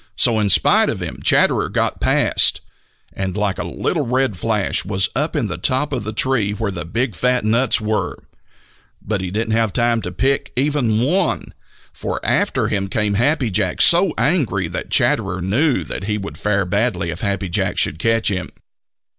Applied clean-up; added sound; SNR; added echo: none; none; none; none.